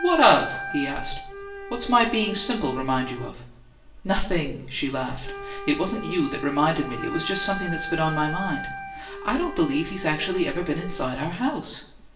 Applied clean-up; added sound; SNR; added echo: none; Wind instrument, woodwind instrument; 11 dB; reverberation time 0.8 s.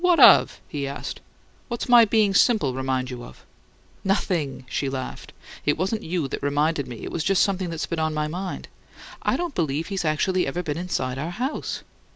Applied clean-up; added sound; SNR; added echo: none; none; none; none.